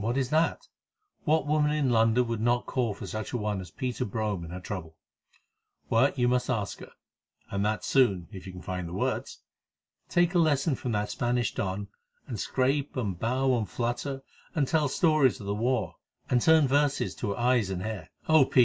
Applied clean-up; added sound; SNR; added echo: none; none; none; none.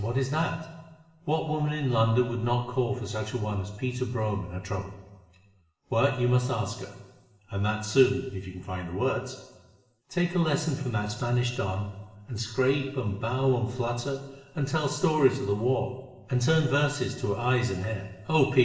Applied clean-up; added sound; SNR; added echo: none; none; none; reverberation time 1.2 s.